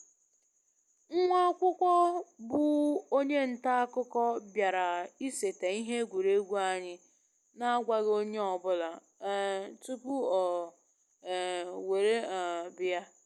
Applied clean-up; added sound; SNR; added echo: none; none; none; none.